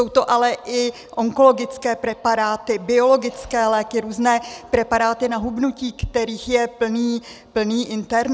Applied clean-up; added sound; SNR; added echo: none; none; none; none.